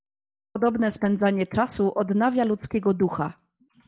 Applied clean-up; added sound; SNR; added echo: none; none; none; none.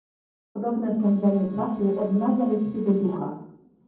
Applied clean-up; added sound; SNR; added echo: neural separator model SepFormer DNS4.